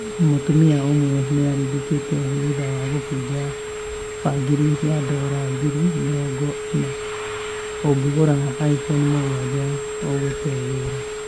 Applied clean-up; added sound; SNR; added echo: none; Telephone; 7 dB; none.